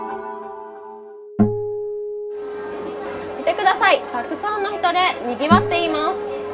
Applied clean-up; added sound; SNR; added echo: none; Acoustic guitar; 3 dB; reverberation time 0.2 s.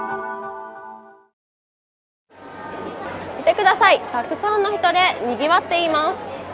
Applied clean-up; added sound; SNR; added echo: none; none; none; none.